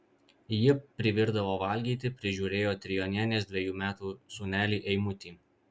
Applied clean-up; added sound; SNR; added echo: none; none; none; none.